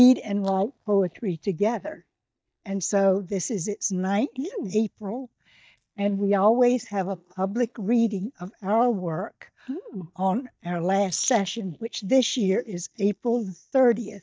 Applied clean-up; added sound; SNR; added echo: neural mask model DeepFilterNet 3.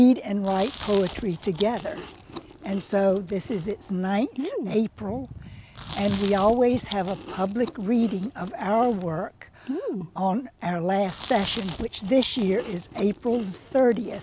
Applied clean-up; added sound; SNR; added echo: none; Chewing, mastication; 13 dB; none.